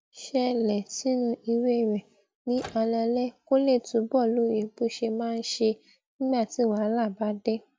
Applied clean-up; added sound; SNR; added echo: none; Microwave oven; 19 dB; none.